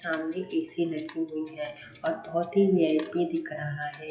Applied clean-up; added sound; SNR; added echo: classical method WPE with log-MMSE.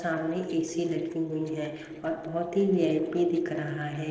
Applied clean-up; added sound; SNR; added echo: neural separator model SepFormer DNS4.